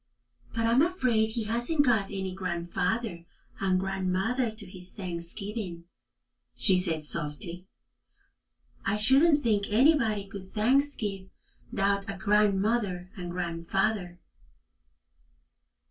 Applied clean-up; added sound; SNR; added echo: none; none; none; reverberation time 0.1 s.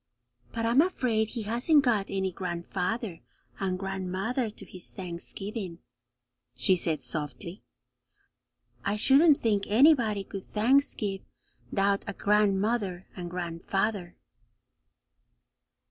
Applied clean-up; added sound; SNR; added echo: none; none; none; none.